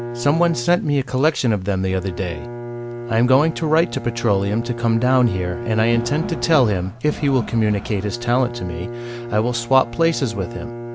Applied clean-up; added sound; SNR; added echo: none; Crowd + Bowed string instrument; 10 dB; none.